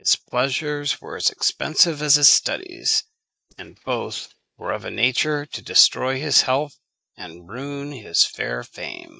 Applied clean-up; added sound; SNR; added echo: neural mask model DeepFilterNet 3.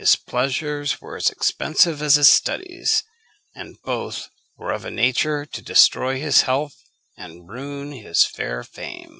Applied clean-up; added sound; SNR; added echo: none; none; none; none.